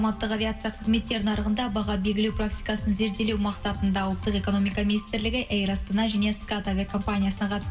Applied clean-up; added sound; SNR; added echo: none; none; none; reverberation time 0.7 s.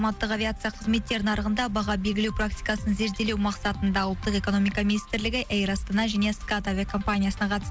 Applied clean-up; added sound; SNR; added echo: none; none; none; none.